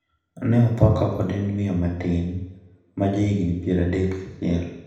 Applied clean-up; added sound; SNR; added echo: none; none; none; reverberation time 0.8 s.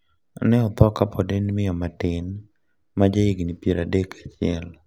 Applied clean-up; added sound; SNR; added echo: none; none; none; none.